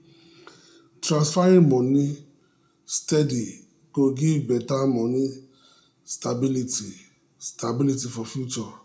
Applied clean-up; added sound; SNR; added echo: none; none; none; reverberation time 0.3 s.